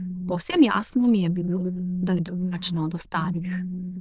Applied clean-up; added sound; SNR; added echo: neural diffusion model UNIVERSE++.